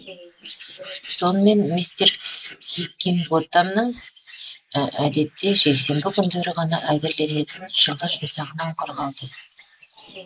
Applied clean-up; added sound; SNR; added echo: neural mask model Resemble Enhance denoiser.